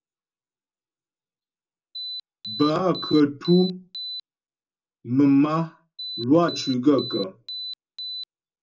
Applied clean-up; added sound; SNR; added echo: none; Alarm; 11 dB; reverberation time 0.2 s.